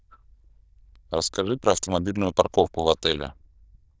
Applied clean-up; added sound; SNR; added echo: neural diffusion model UNIVERSE++.